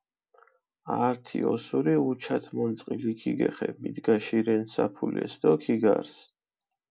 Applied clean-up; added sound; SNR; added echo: none; none; none; none.